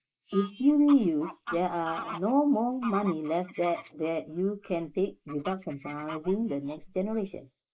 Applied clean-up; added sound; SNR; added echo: neural mask model Resemble Enhance denoiser.